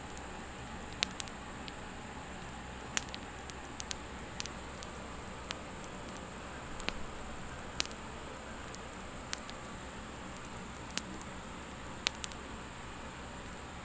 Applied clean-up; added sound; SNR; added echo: none; Fire; 1 dB; none.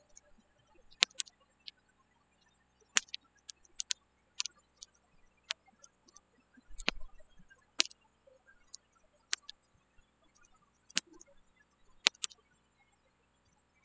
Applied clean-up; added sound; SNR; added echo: classical method spectral subtraction.